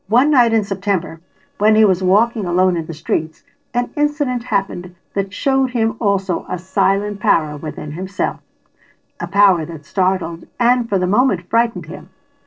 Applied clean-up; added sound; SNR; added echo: neural separator model SepFormer DNS4.